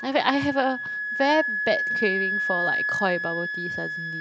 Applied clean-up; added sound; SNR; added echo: none; Wind instrument, woodwind instrument; 2 dB; none.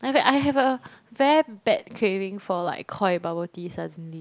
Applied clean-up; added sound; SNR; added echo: none; none; none; none.